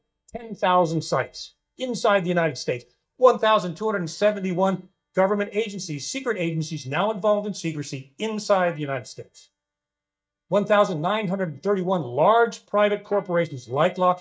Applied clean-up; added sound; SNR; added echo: neural mask model DeepFilterNet 3.